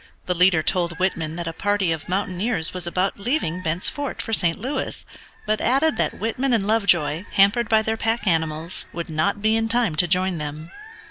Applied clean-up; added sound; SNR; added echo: none; Bird; 20 dB; none.